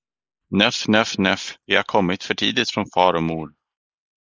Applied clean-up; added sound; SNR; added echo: neural mask model Resemble Enhance denoiser.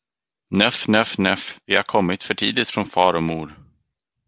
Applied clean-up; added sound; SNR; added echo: none; none; none; none.